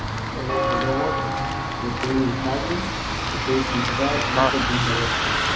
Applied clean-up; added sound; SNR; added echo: none; Bus + Walk, footsteps / Bell; -4 dB; none.